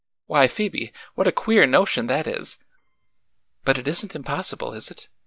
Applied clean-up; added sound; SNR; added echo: neural mask model DeepFilterNet 3.